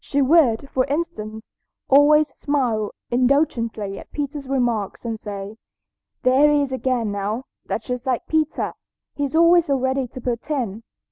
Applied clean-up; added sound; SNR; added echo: none; none; none; none.